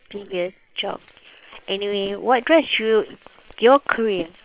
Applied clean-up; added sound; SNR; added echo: neural separator model SepFormer WHAM!.